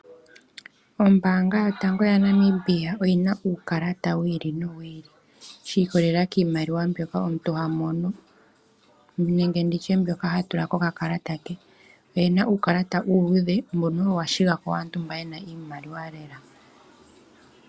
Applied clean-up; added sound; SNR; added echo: none; none; none; none.